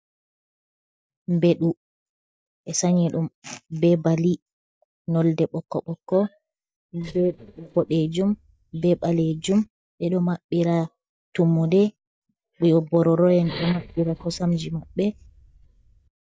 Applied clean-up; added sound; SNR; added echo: neural mask model DeepFilterNet 3.